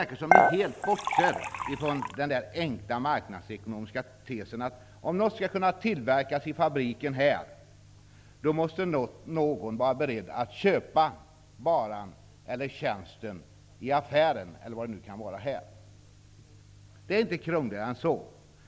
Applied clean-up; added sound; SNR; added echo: none; Dishes, pots, and pans / Chink, clink; -4 dB; none.